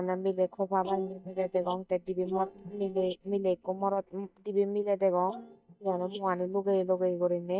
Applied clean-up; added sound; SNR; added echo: neural mask model DeepFilterNet 3.